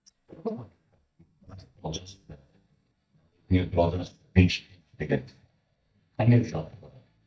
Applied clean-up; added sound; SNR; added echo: neural mask model DeepFilterNet 3.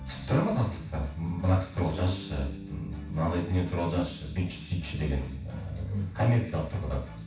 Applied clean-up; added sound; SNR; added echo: none; Bass guitar; 19 dB; reverberation time 0.7 s.